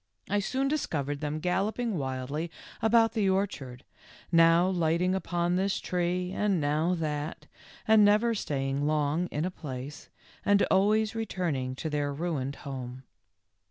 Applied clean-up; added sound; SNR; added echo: none; none; none; none.